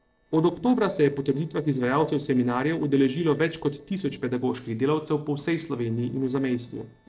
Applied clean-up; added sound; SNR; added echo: neural separator model SepFormer DNS4.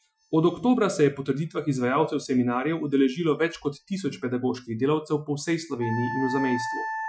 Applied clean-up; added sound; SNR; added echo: classical method Wiener filter.